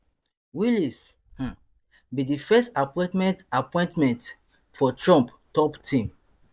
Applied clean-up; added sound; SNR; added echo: neural mask model DeepFilterNet 3.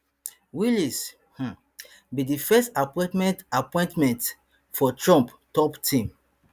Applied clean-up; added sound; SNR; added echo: none; none; none; none.